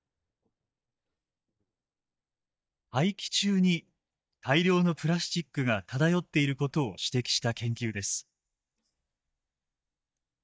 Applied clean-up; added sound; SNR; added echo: neural mask model DeepFilterNet 3.